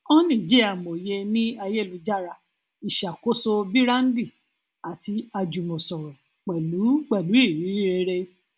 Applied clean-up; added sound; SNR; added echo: none; none; none; none.